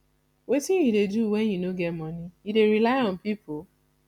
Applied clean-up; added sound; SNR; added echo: none; none; none; none.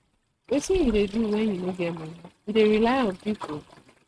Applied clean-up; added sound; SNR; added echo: neural mask model RNNoise.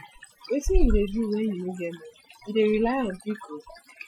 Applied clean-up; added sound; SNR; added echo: classical method Wiener filter.